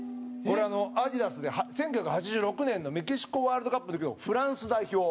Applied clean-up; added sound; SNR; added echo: none; Piano; 15 dB; none.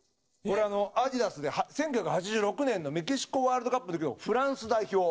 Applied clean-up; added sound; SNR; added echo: neural separator model SepFormer DNS4.